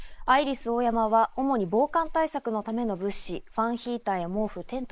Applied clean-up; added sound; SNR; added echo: neural mask model Resemble Enhance denoiser.